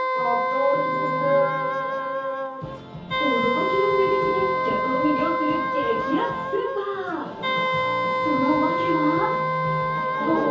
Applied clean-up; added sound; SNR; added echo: none; Wind instrument, woodwind instrument; -1 dB; reverberation time 0.6 s.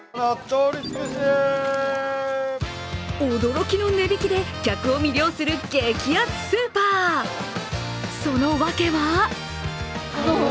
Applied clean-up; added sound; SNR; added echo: none; none; none; none.